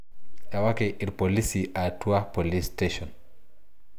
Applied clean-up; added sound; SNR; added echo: none; none; none; none.